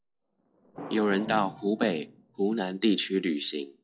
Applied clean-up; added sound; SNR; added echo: classical method log-MMSE.